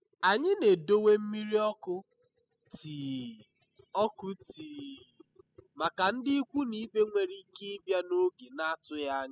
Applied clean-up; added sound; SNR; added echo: classical method spectral subtraction.